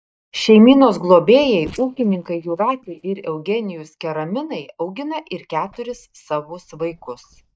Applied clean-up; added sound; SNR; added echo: neural mask model DeepFilterNet 3.